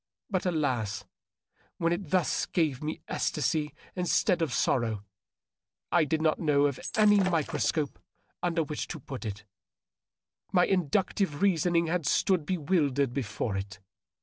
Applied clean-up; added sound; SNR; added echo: neural separator model SepFormer DNS4.